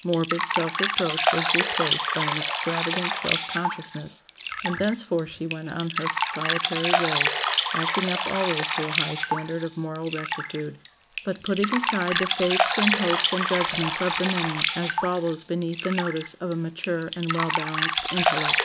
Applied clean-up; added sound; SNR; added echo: none; Drip; -4 dB; none.